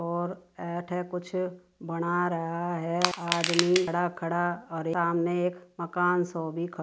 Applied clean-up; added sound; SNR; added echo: none; Crushing; 2 dB; none.